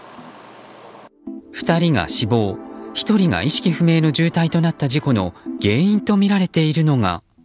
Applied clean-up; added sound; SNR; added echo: none; none; none; none.